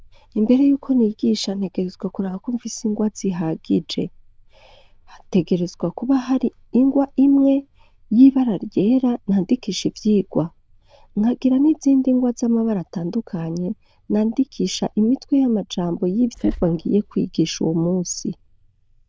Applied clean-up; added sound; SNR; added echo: neural diffusion model UNIVERSE++.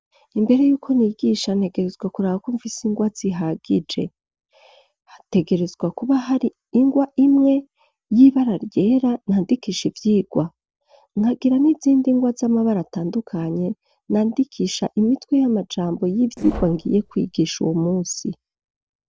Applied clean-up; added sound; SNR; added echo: neural separator model SepFormer DNS4.